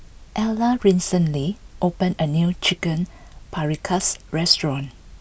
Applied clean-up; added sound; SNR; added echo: none; none; none; none.